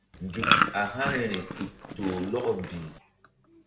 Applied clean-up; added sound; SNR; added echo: none; Chewing, mastication; -3 dB; none.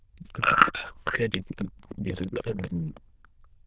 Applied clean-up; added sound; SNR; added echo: neural diffusion model UNIVERSE++.